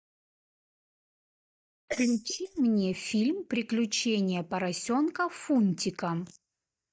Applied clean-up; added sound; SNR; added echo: neural mask model DeepFilterNet 3.